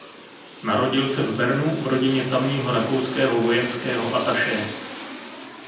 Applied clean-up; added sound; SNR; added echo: none; Aircraft; 11 dB; reverberation time 0.9 s.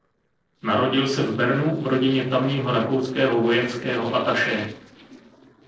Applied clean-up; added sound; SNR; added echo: neural separator model SepFormer DNS4.